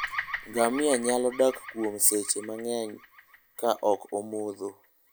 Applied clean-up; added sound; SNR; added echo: none; Bird vocalization, bird call, bird song; 13 dB; none.